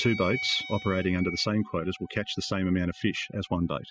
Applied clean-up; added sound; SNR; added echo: classical method spectral subtraction.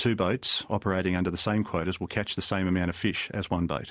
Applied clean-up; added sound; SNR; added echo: none; none; none; none.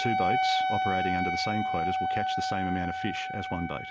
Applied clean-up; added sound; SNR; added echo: none; Wind instrument, woodwind instrument; -4 dB; none.